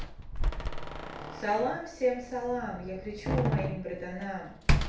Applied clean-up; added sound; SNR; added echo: none; Slam; -2 dB; reverberation time 0.5 s.